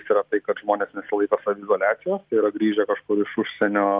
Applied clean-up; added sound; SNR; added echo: none; none; none; none.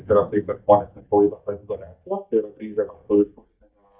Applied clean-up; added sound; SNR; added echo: neural mask model DeepFilterNet 3.